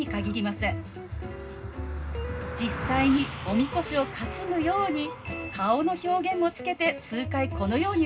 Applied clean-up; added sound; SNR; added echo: none; Car passing by; 14 dB; reverberation time 0.2 s.